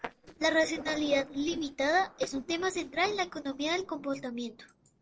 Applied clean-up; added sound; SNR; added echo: neural separator model SepFormer DNS4.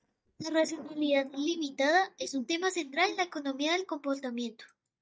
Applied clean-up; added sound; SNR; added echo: neural mask model DeepFilterNet 3.